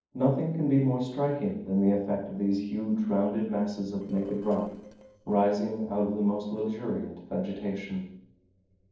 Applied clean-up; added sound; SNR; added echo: neural separator model SepFormer DNS4.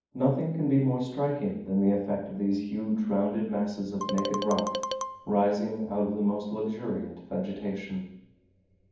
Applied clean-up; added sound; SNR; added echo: none; Marimba, xylophone; 5 dB; reverberation time 1.2 s.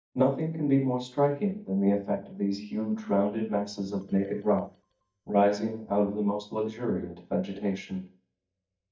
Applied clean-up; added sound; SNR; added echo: neural mask model DeepFilterNet 3.